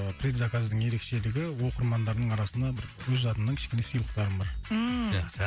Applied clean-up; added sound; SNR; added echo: none; none; none; none.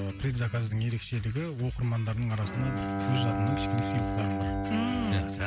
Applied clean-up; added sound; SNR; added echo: none; Bowed string instrument; 4 dB; none.